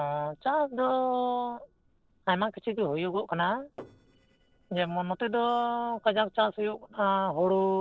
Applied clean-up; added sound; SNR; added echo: neural separator model SepFormer DNS4.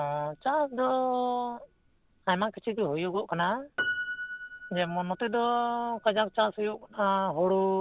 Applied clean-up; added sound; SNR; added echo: none; Piano; 13 dB; none.